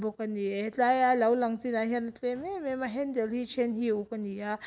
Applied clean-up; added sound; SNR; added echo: none; none; none; none.